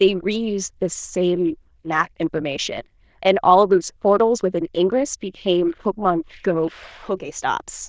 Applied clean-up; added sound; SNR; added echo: neural diffusion model UNIVERSE++.